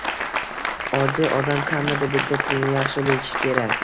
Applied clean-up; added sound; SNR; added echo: none; Applause; 1 dB; none.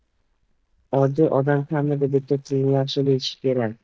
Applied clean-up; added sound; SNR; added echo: neural mask model DeepFilterNet 3.